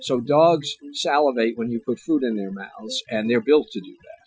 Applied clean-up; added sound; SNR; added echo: classical method Wiener filter.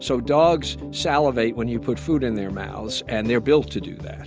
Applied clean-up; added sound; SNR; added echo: none; none; none; none.